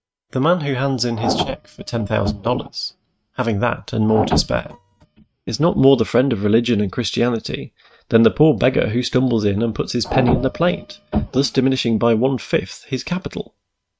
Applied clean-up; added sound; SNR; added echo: neural mask model RNNoise.